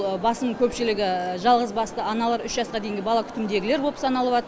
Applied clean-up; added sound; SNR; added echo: none; none; none; none.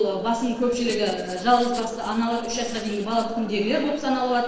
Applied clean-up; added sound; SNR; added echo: neural separator model SepFormer DNS4.